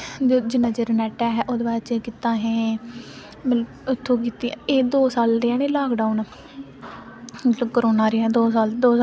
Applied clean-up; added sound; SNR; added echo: none; none; none; none.